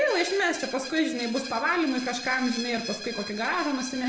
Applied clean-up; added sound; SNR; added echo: none; Screech; 11 dB; reverberation time 0.7 s.